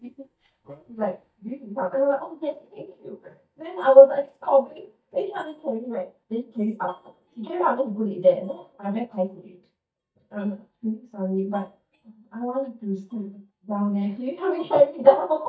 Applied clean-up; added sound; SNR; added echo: neural mask model DeepFilterNet 3.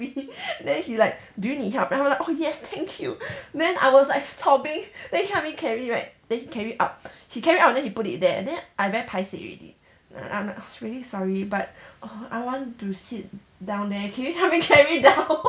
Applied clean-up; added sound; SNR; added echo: none; none; none; none.